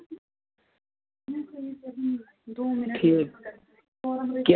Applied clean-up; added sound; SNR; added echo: none; none; none; none.